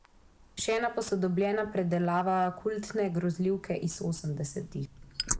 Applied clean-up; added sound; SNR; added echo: neural mask model Resemble Enhance denoiser.